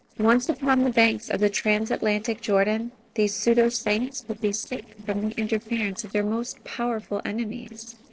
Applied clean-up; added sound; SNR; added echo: neural separator model SepFormer DNS4.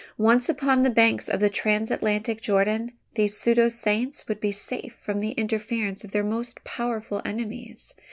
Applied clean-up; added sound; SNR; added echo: none; none; none; none.